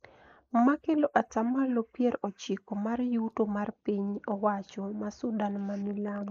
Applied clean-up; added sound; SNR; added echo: neural mask model Resemble Enhance denoiser.